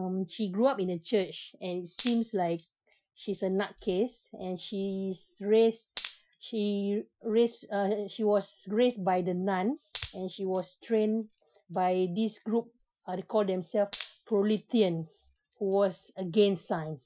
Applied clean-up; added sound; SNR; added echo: classical method Wiener filter.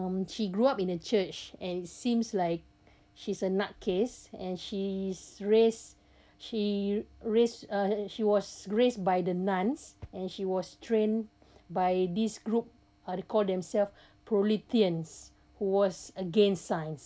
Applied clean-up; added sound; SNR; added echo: none; none; none; none.